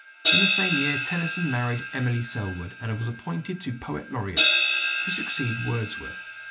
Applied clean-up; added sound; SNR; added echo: none; Crash cymbal; -4 dB; none.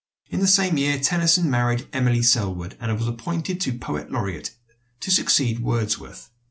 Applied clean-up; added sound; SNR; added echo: none; none; none; none.